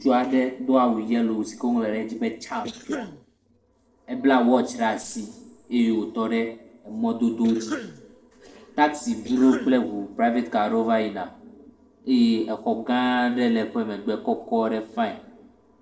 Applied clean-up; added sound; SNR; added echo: neural separator model SepFormer DNS4.